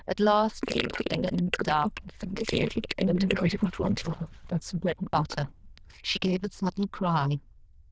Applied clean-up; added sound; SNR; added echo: neural diffusion model UNIVERSE++.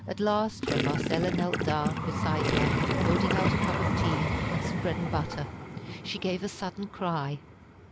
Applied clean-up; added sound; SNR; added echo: none; Vehicle + Gurgling; -2 dB; none.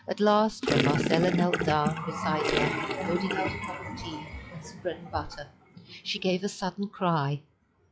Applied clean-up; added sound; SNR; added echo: classical method log-MMSE.